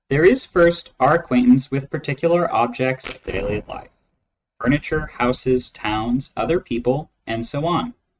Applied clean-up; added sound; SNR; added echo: neural mask model RNNoise.